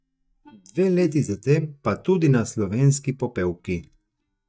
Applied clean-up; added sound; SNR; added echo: neural mask model DeepFilterNet 3.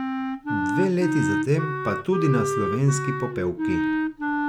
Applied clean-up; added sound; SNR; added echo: none; Wind instrument, woodwind instrument; 1 dB; none.